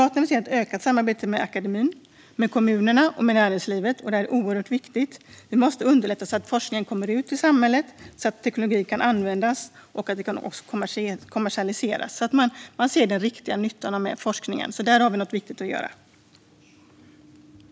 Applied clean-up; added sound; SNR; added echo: none; none; none; none.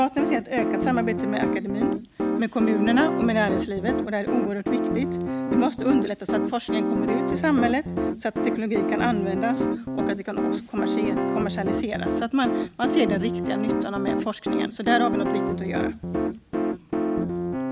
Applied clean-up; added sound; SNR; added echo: none; Piano; -1 dB; none.